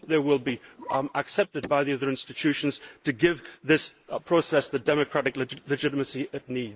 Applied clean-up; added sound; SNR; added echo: neural mask model Resemble Enhance denoiser.